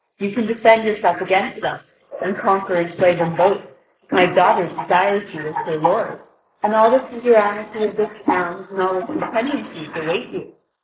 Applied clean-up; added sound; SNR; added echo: neural mask model Resemble Enhance denoiser.